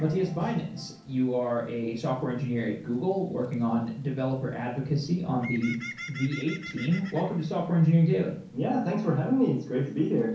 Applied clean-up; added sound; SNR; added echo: none; Bird; 19 dB; reverberation time 0.6 s.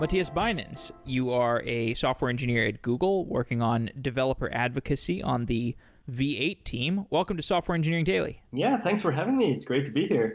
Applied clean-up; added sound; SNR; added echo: none; none; none; none.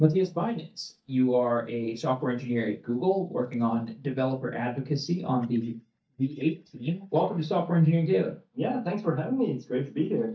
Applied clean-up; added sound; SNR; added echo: neural mask model DeepFilterNet 3.